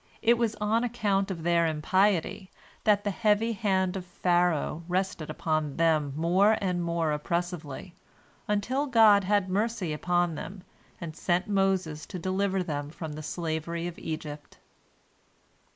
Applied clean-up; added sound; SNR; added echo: neural mask model Resemble Enhance denoiser.